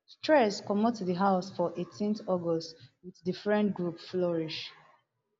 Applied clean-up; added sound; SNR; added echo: none; none; none; none.